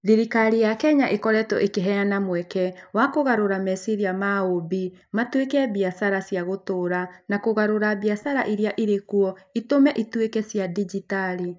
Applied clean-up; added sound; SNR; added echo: neural mask model Resemble Enhance denoiser.